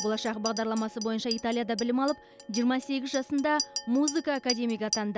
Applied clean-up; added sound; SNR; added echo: none; Chink, clink; 10 dB; none.